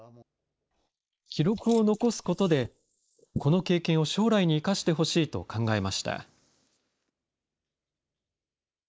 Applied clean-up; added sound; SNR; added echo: neural mask model Resemble Enhance denoiser.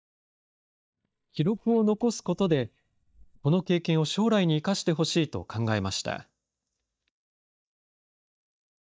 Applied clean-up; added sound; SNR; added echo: neural mask model DeepFilterNet 3.